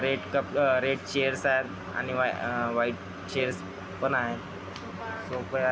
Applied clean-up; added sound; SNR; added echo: none; none; none; none.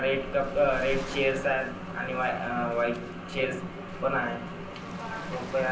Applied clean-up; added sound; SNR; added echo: none; Waves, surf; 13 dB; reverberation time 0.6 s.